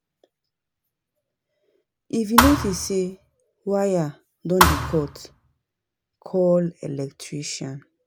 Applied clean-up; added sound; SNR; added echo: none; Thump, thud; -3 dB; none.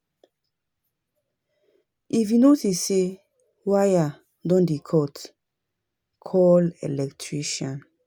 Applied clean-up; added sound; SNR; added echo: none; none; none; none.